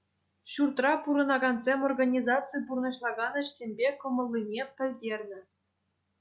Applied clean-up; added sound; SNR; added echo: none; none; none; none.